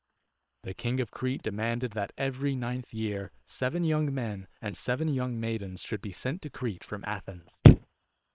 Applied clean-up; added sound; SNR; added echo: neural separator model SepFormer WHAM!.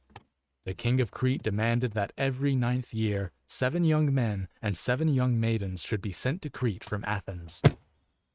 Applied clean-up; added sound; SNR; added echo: neural mask model RNNoise.